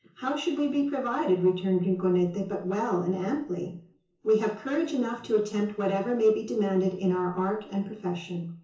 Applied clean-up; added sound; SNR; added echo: none; none; none; reverberation time 0.7 s.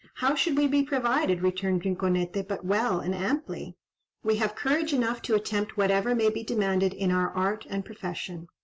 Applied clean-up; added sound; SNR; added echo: none; none; none; none.